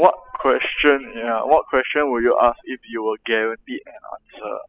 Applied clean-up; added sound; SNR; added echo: classical method spectral subtraction.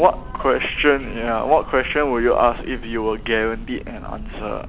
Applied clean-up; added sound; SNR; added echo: none; Train / Breathing; 12 dB; none.